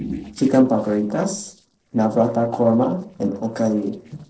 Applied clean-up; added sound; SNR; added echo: neural separator model SepFormer DNS4.